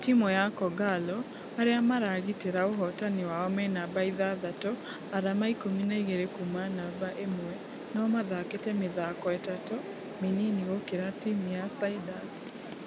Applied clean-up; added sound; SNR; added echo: none; Rain; 11 dB; none.